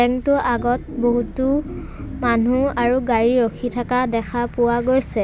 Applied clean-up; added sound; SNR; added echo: none; Organ; 14 dB; none.